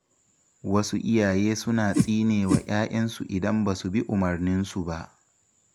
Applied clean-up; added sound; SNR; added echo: none; Whoosh, swoosh, swish; -1 dB; none.